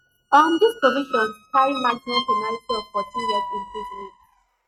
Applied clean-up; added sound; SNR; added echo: neural mask model RNNoise.